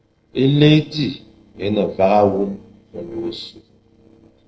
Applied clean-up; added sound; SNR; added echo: neural separator model SepFormer DNS4.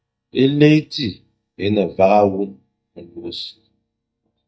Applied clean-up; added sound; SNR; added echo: neural mask model DeepFilterNet 3.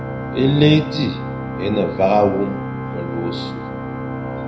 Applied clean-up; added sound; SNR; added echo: none; Organ; 6 dB; reverberation time 0.5 s.